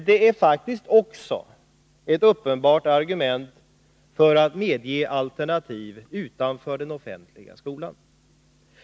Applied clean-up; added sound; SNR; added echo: none; none; none; none.